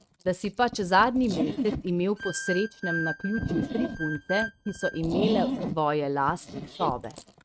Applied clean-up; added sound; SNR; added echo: neural mask model RNNoise.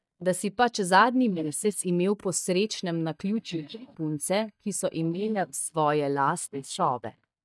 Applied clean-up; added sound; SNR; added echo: neural mask model DeepFilterNet 3.